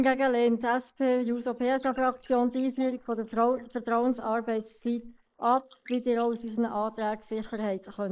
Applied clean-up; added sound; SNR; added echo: neural mask model Resemble Enhance denoiser.